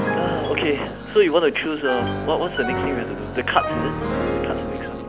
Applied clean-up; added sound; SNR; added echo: none; Piano; 3 dB; none.